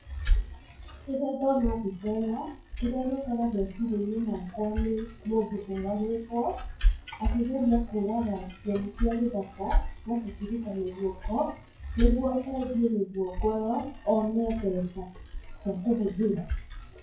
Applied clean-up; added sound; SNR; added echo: classical method WPE with log-MMSE.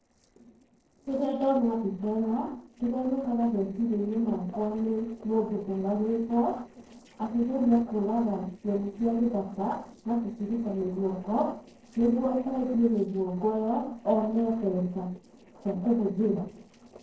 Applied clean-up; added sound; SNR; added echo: neural separator model SepFormer DNS4.